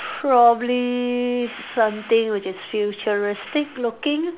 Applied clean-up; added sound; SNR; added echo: none; none; none; none.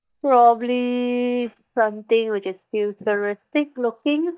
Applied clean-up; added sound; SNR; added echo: neural mask model DeepFilterNet 3.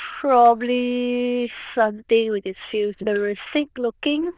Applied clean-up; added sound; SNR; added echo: neural diffusion model UNIVERSE++.